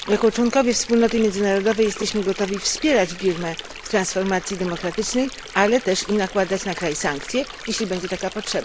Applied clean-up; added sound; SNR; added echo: none; Stream; 14 dB; none.